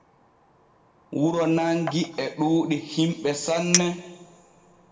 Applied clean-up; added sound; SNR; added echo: none; Chink, clink; 10 dB; reverberation time 1.7 s.